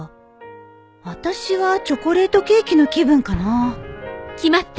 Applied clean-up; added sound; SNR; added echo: none; Explosion; 19 dB; none.